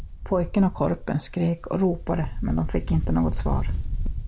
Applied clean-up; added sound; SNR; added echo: none; Wind; 3 dB; none.